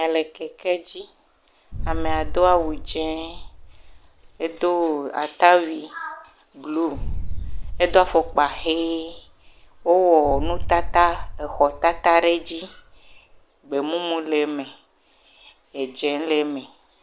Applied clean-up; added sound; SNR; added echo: none; Boom; 6 dB; none.